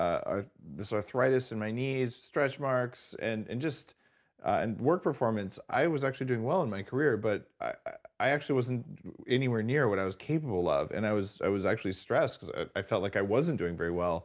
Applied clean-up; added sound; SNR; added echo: none; none; none; none.